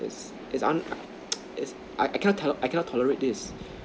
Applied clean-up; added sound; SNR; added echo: none; none; none; none.